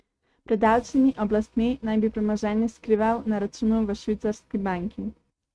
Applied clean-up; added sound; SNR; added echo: neural mask model RNNoise.